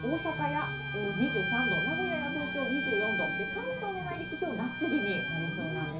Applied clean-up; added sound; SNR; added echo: none; Bowed string instrument; 2 dB; reverberation time 0.5 s.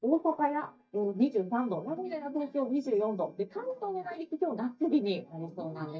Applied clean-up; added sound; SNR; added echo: neural mask model DeepFilterNet 3.